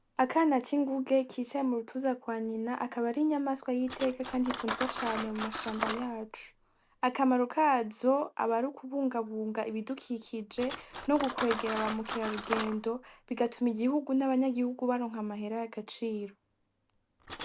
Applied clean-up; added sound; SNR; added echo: none; Cutlery, silverware; 10 dB; none.